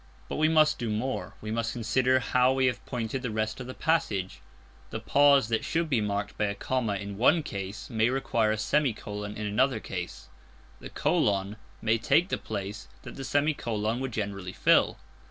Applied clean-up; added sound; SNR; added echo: none; none; none; none.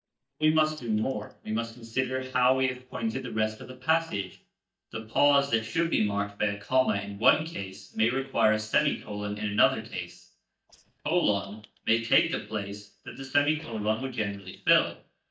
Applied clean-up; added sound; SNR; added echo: neural mask model DeepFilterNet 3.